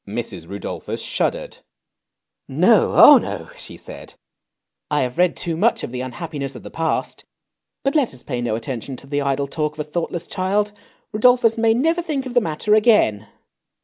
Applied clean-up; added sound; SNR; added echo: none; none; none; none.